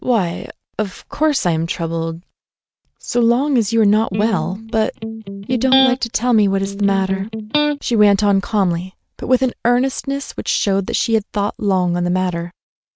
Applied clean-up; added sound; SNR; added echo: neural mask model RNNoise.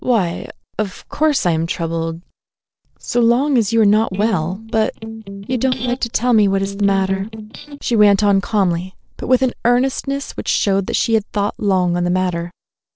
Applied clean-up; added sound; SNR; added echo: neural separator model SepFormer DNS4.